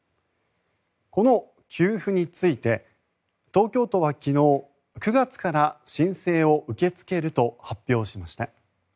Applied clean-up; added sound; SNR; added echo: none; none; none; none.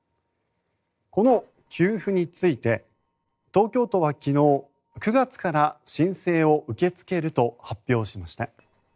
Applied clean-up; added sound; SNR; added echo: neural separator model SepFormer DNS4.